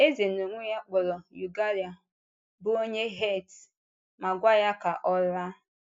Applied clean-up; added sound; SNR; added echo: none; none; none; none.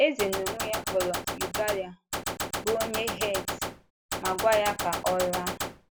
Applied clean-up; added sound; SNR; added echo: none; Gunshot, gunfire; 3 dB; none.